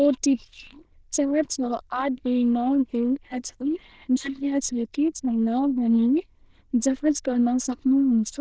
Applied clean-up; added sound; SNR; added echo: neural diffusion model UNIVERSE++.